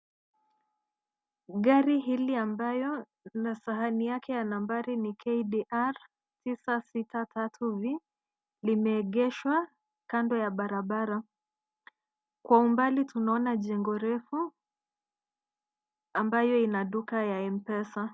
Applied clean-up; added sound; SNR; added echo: none; none; none; none.